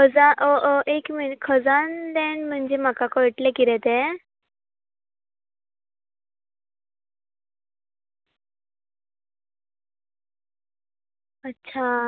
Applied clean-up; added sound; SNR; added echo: none; none; none; none.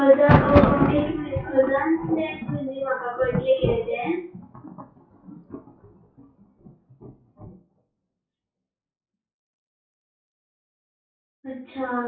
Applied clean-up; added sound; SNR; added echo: classical method WPE with log-MMSE.